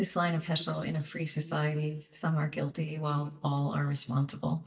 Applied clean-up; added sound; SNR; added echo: neural mask model DeepFilterNet 3.